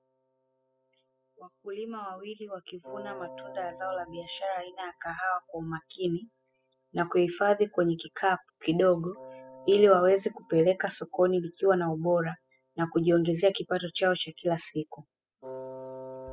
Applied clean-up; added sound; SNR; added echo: classical method spectral subtraction.